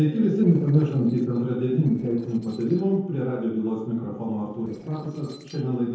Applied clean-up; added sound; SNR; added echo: neural separator model SepFormer DNS4.